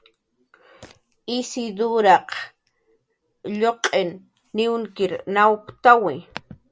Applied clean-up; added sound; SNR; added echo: none; none; none; none.